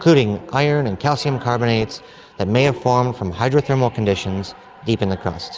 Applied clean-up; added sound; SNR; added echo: none; none; none; none.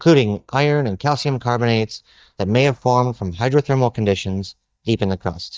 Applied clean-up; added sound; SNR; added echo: neural mask model DeepFilterNet 3.